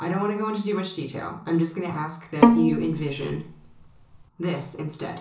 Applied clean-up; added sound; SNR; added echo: none; Bowed string instrument; -5 dB; reverberation time 0.8 s.